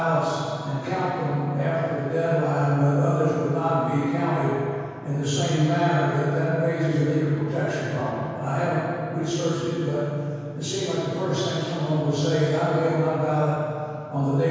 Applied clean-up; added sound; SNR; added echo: none; none; none; reverberation time 2.2 s.